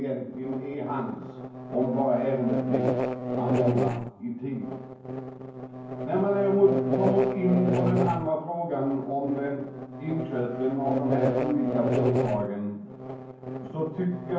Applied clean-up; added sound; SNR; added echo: none; Buzz; 2 dB; reverberation time 0.9 s.